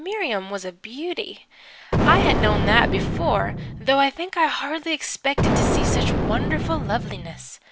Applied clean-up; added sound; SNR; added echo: none; Explosion; -3 dB; none.